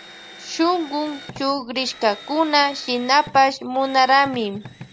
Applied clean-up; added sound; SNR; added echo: none; Drill; 19 dB; none.